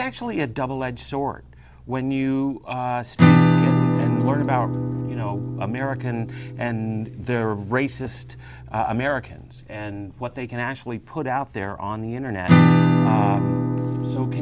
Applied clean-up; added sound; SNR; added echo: none; Acoustic guitar / Strum; -4 dB; none.